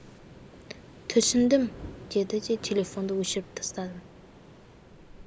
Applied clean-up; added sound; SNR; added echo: none; Waves, surf; 17 dB; none.